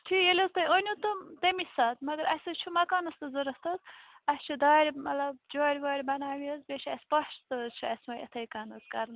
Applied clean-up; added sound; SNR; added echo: none; none; none; none.